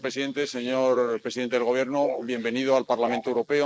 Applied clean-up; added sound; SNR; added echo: neural mask model Resemble Enhance denoiser.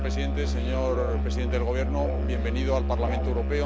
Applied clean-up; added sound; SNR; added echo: none; Musical instrument; -5 dB; none.